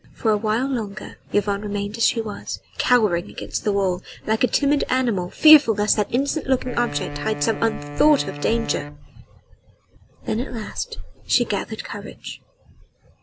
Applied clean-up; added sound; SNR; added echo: none; Wind instrument, woodwind instrument; 11 dB; none.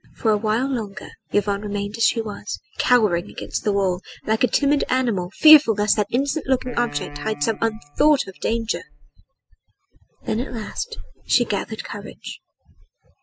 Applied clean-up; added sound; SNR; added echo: classical method spectral subtraction.